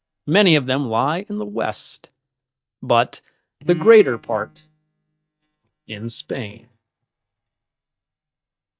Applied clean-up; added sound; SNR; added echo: neural mask model DeepFilterNet 3.